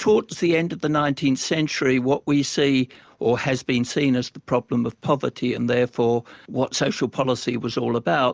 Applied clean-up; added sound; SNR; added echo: none; none; none; none.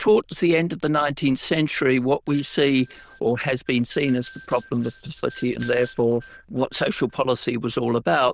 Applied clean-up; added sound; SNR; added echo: neural diffusion model UNIVERSE++.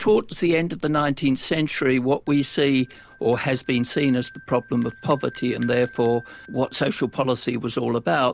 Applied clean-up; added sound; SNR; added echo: none; Bell; 10 dB; none.